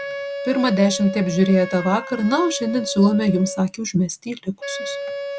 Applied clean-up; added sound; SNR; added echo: none; Wind instrument, woodwind instrument; 10 dB; none.